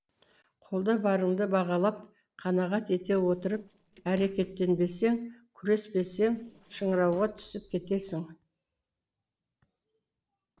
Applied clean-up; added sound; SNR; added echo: neural separator model SepFormer DNS4.